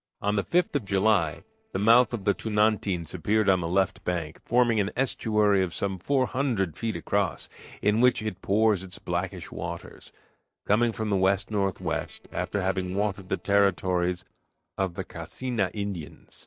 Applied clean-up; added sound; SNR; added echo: neural separator model SepFormer DNS4.